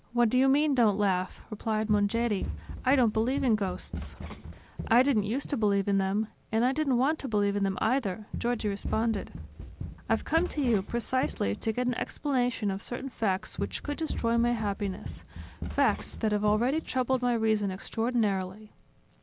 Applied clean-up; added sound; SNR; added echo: none; Run; 10 dB; none.